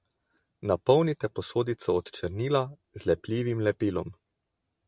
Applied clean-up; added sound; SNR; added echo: none; none; none; none.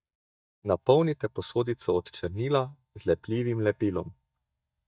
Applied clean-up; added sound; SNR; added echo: neural mask model DeepFilterNet 3.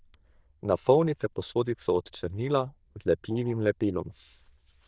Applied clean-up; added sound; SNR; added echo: neural diffusion model UNIVERSE++.